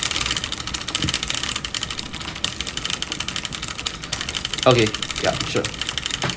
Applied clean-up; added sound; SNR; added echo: none; Mechanisms / Bicycle; -1 dB; none.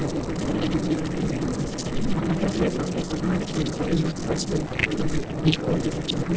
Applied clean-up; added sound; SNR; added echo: neural separator model SepFormer DNS4.